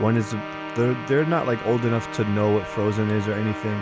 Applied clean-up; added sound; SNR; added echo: none; Musical instrument + Trumpet; 10 dB; none.